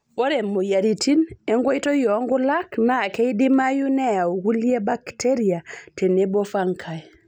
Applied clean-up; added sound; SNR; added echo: none; none; none; none.